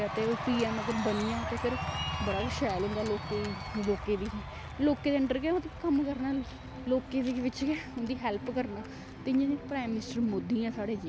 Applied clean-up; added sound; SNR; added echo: none; Cheering; 10 dB; none.